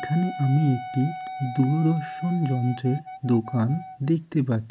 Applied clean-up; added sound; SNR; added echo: none; Wind instrument, woodwind instrument; 12 dB; none.